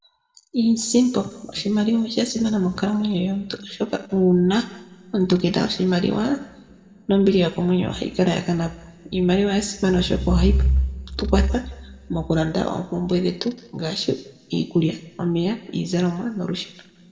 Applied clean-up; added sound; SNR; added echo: none; none; none; reverberation time 1.3 s.